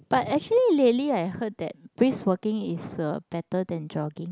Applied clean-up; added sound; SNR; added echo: none; none; none; none.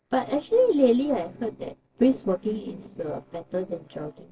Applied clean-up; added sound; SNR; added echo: neural separator model SepFormer DNS4.